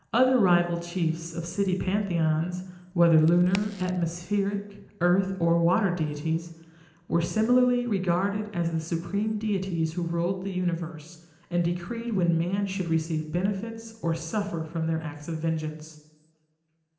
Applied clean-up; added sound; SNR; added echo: none; Crack; 17 dB; reverberation time 0.8 s.